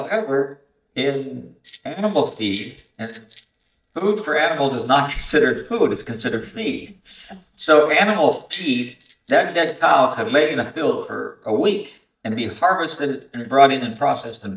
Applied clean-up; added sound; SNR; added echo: neural mask model DeepFilterNet 3.